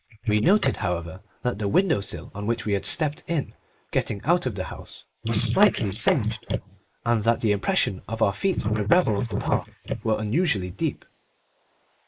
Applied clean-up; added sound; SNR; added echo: neural mask model Resemble Enhance denoiser.